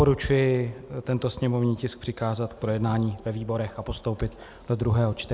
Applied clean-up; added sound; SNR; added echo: none; none; none; none.